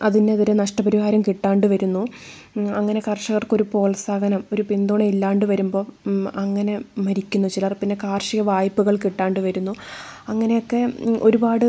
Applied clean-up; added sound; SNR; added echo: none; none; none; none.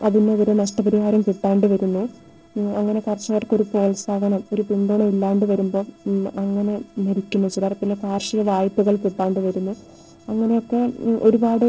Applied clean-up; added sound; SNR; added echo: neural separator model SepFormer DNS4.